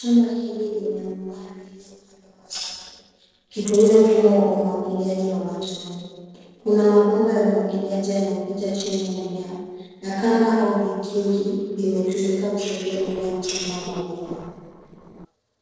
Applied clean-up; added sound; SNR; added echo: neural separator model SepFormer DNS4.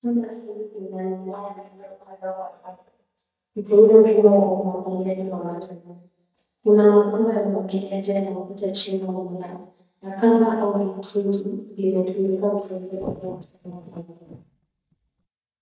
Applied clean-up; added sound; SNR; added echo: neural mask model DeepFilterNet 3.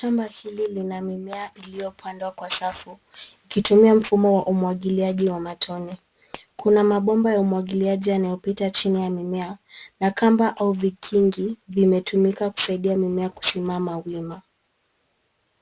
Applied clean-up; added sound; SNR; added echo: none; none; none; none.